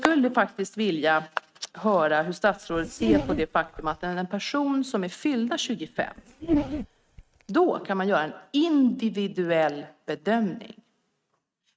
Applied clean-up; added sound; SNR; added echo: neural mask model RNNoise.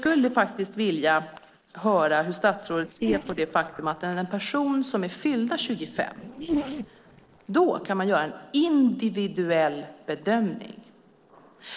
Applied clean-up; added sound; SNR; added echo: neural separator model SepFormer DNS4.